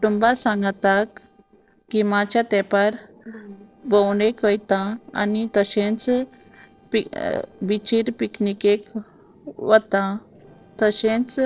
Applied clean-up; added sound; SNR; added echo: neural separator model SepFormer DNS4.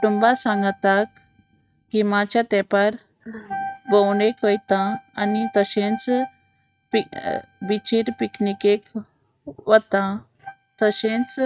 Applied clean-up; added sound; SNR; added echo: neural mask model RNNoise.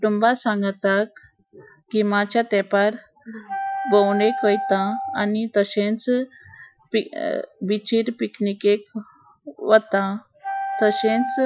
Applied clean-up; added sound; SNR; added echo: classical method Wiener filter.